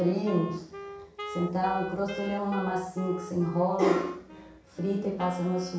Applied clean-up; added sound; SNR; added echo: none; Wind instrument, woodwind instrument; 12 dB; reverberation time 0.7 s.